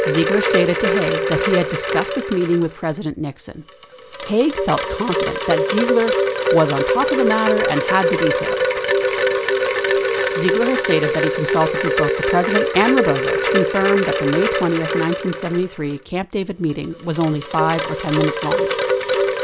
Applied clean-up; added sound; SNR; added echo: none; Wind chime; -1 dB; none.